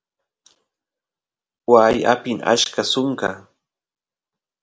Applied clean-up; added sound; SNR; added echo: none; none; none; none.